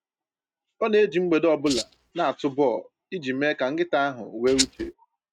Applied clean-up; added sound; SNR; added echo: neural mask model RNNoise.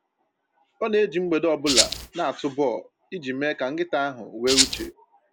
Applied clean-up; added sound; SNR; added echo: none; Rattle (instrument); -4 dB; none.